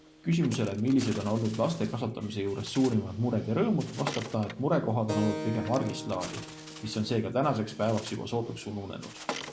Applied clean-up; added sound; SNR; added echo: none; Keyboard (musical) + Bird; 12 dB; none.